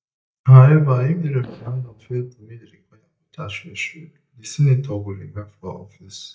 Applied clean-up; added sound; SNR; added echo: neural mask model DeepFilterNet 3.